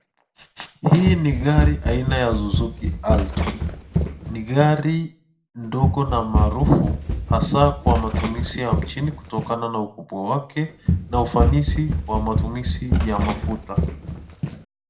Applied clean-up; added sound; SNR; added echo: none; Run; 0 dB; reverberation time 0.4 s.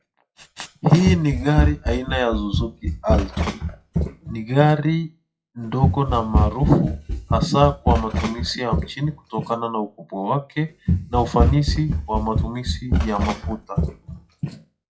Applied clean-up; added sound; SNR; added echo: classical method WPE with log-MMSE.